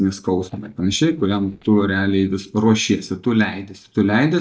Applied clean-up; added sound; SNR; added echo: neural mask model DeepFilterNet 3.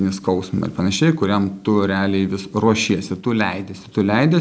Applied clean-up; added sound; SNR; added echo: none; none; none; none.